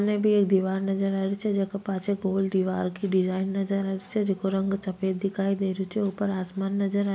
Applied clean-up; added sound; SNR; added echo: none; none; none; none.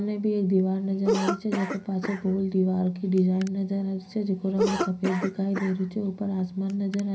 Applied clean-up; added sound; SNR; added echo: none; Cough; 8 dB; reverberation time 0.4 s.